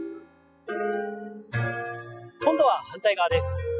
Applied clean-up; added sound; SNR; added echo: classical method spectral subtraction.